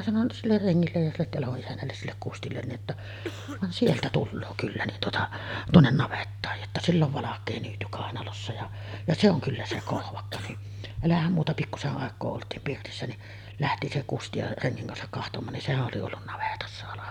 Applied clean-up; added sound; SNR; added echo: none; Cough; 13 dB; none.